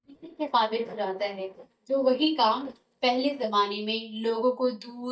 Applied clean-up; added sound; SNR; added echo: neural mask model DeepFilterNet 3.